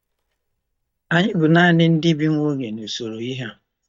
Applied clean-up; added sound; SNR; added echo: neural mask model DeepFilterNet 3.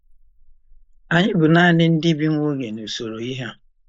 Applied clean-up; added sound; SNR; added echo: neural mask model Resemble Enhance denoiser.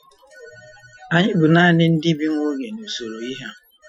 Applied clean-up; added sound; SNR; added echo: classical method Wiener filter.